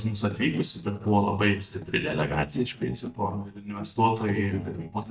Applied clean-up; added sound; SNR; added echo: neural mask model DeepFilterNet 3.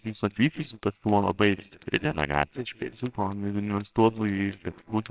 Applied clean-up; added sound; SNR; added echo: neural separator model SepFormer WHAMR!.